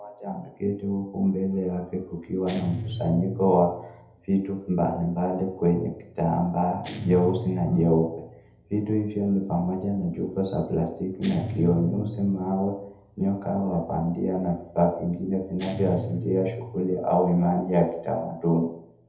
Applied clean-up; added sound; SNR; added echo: none; Guitar; 13 dB; reverberation time 0.7 s.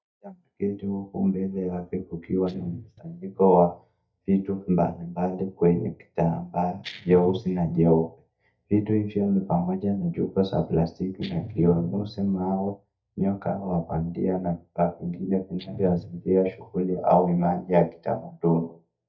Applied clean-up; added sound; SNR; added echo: neural mask model DeepFilterNet 3.